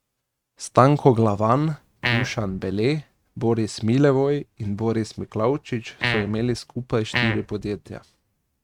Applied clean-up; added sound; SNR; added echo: neural mask model RNNoise.